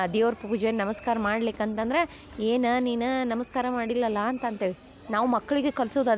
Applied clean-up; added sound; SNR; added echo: none; none; none; none.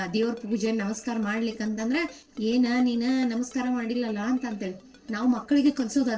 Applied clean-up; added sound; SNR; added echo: neural separator model SepFormer DNS4.